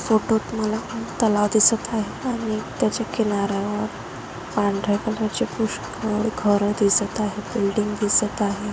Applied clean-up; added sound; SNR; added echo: none; none; none; none.